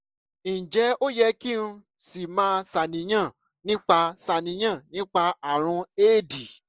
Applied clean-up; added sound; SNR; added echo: neural mask model Resemble Enhance denoiser.